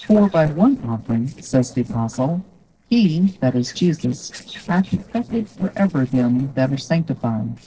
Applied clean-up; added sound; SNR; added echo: neural separator model SepFormer DNS4.